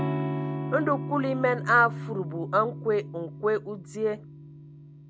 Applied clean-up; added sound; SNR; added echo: none; Electric guitar / Strum; 6 dB; none.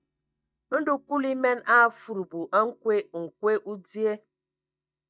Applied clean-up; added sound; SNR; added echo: neural mask model DeepFilterNet 3.